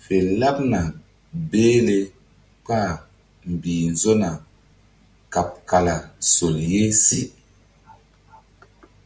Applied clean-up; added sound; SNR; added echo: none; none; none; none.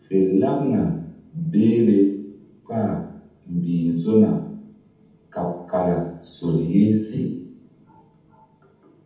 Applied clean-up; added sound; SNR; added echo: none; none; none; reverberation time 0.8 s.